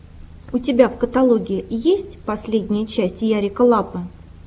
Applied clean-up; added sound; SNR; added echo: none; none; none; none.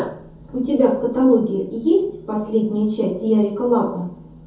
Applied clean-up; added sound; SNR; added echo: none; none; none; reverberation time 0.6 s.